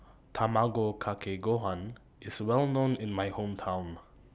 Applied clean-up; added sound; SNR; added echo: none; none; none; none.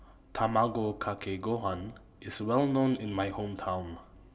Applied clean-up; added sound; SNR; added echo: none; none; none; reverberation time 0.4 s.